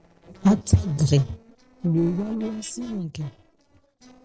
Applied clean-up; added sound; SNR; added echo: neural separator model SepFormer DNS4.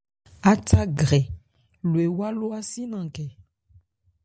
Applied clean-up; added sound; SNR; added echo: none; none; none; none.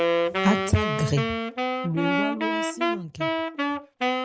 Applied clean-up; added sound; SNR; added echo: none; Wind instrument, woodwind instrument; -3 dB; none.